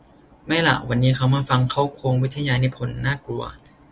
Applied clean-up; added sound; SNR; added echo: none; none; none; none.